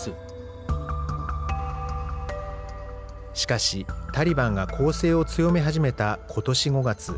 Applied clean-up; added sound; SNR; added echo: none; none; none; none.